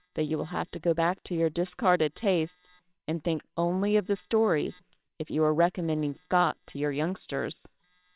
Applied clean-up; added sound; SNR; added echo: neural separator model SepFormer WHAMR!.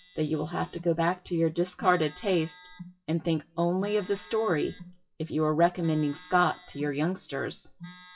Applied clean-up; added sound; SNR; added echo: classical method WPE with log-MMSE.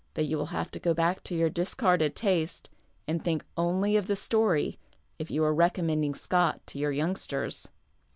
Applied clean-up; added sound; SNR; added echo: none; none; none; none.